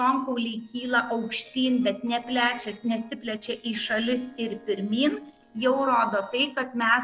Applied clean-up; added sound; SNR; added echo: neural separator model SepFormer DNS4.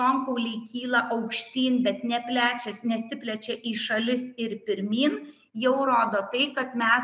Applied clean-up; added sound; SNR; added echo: none; none; none; none.